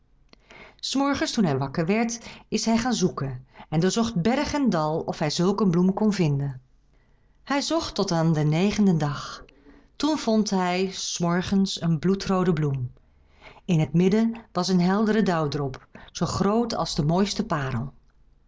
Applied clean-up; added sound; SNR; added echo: none; none; none; none.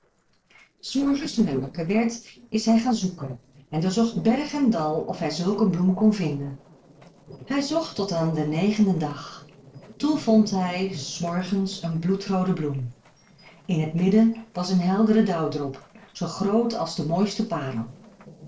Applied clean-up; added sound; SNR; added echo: neural separator model SepFormer DNS4.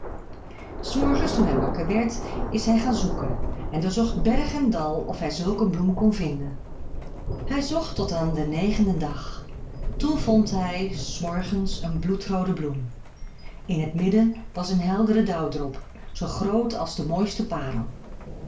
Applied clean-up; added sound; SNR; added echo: none; Thunder; 5 dB; reverberation time 0.3 s.